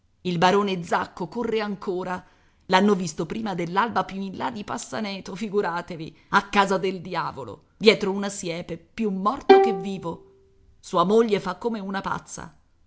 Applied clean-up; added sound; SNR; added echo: none; Bowed string instrument; -4 dB; none.